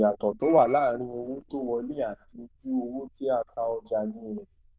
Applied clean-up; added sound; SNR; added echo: neural diffusion model UNIVERSE++.